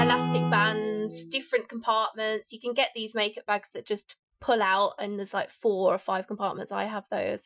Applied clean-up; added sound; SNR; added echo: classical method Wiener filter.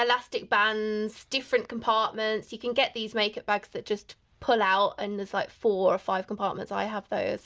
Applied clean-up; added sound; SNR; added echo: none; none; none; none.